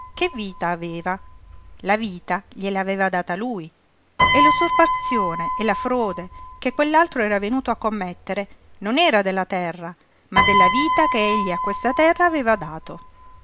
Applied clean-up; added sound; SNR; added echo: none; Piano; 3 dB; none.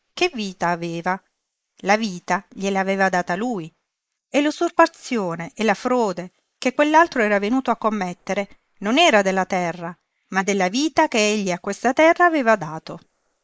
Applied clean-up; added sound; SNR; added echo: neural mask model Resemble Enhance denoiser.